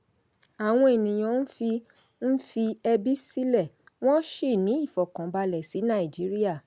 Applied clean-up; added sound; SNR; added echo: none; none; none; none.